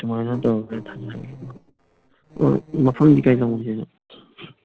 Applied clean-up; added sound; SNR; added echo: neural separator model SepFormer DNS4.